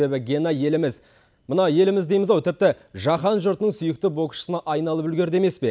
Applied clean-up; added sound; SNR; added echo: none; none; none; none.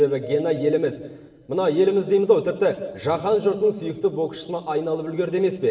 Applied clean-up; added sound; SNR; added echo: none; Telephone; 14 dB; reverberation time 1.9 s.